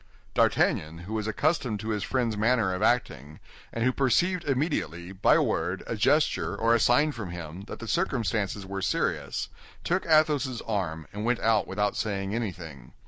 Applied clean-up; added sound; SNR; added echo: none; Bass drum; 16 dB; none.